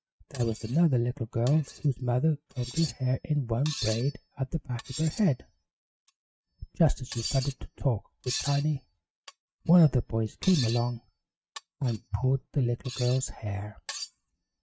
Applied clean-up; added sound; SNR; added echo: neural mask model RNNoise.